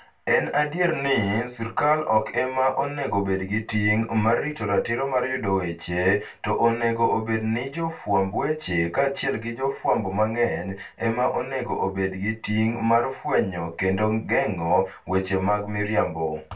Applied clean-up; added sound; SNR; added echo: none; none; none; reverberation time 0.2 s.